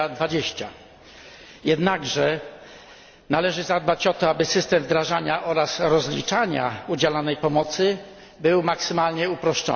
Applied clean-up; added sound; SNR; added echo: none; none; none; none.